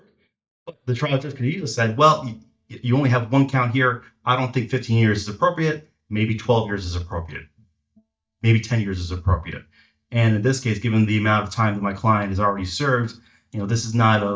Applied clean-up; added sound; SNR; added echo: neural mask model DeepFilterNet 3.